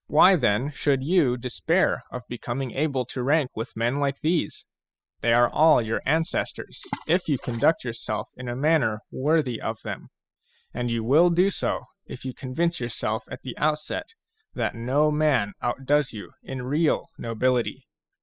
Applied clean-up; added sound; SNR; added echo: classical method spectral subtraction.